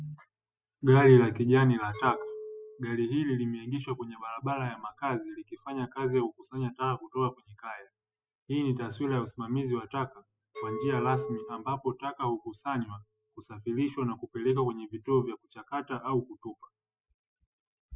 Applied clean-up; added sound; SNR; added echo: classical method spectral subtraction.